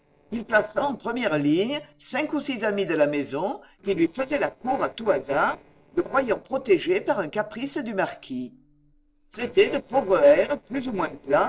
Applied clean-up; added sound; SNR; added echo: neural separator model SepFormer DNS4.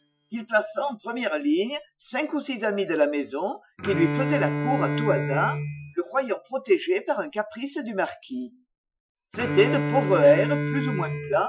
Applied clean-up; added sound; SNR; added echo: classical method Wiener filter.